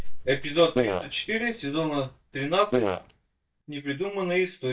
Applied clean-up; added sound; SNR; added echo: neural mask model DeepFilterNet 3.